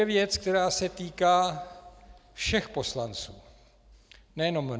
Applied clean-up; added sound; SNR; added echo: none; none; none; none.